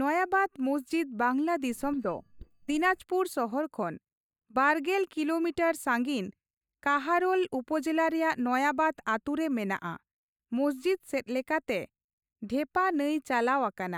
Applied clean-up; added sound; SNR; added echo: neural mask model DeepFilterNet 3.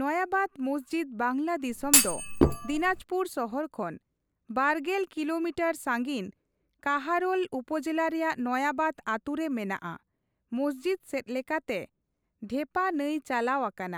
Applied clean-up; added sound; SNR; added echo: none; Thump, thud; -5 dB; none.